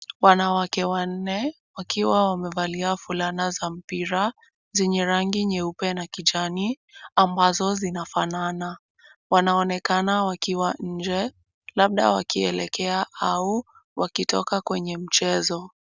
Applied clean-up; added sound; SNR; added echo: none; none; none; none.